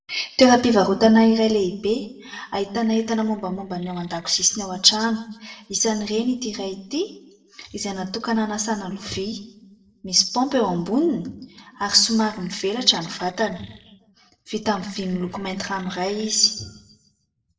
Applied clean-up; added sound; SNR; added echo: neural separator model SepFormer DNS4.